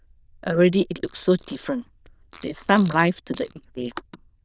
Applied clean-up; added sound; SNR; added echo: neural diffusion model UNIVERSE++.